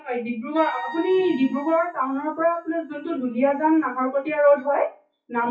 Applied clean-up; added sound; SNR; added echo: classical method WPE with log-MMSE.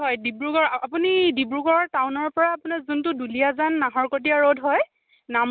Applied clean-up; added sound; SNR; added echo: none; none; none; none.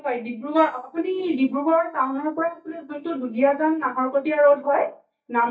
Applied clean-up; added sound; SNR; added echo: neural mask model DeepFilterNet 3.